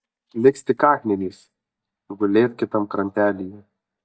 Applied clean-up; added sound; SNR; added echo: neural mask model DeepFilterNet 3.